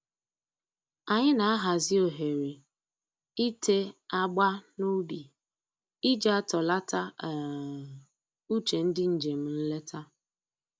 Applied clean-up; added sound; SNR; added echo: none; none; none; none.